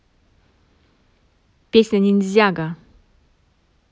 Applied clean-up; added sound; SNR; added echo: none; none; none; none.